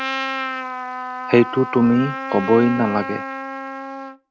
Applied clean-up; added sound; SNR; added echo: none; Trumpet; 7 dB; none.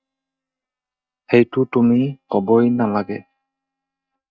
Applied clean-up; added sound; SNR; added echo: neural mask model DeepFilterNet 3.